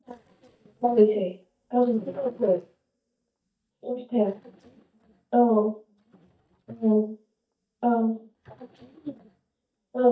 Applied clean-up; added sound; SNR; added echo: neural mask model DeepFilterNet 3.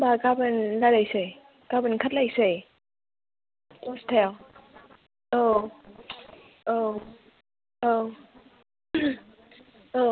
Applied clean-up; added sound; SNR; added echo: none; none; none; none.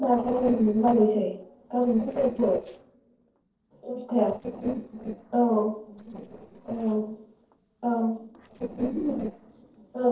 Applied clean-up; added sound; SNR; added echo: neural separator model SepFormer DNS4.